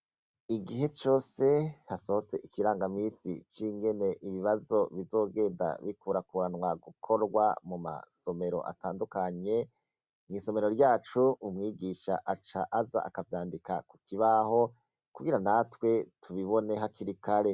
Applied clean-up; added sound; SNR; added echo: none; none; none; none.